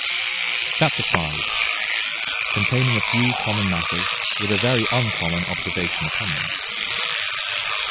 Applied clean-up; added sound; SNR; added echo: none; Engine / Domestic sounds, home sounds; -3 dB; none.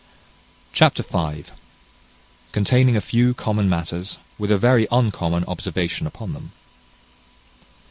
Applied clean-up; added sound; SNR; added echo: none; none; none; none.